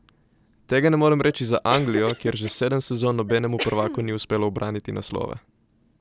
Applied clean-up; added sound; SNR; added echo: none; Cough; 12 dB; none.